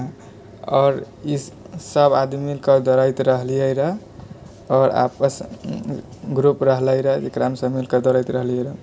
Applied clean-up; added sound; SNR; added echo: none; none; none; reverberation time 0.8 s.